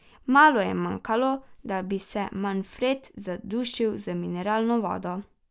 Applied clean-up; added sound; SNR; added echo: none; none; none; none.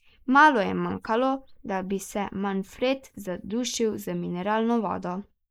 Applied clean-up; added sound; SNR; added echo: neural mask model Resemble Enhance denoiser.